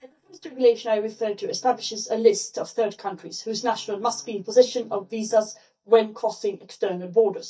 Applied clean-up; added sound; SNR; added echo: neural mask model DeepFilterNet 3.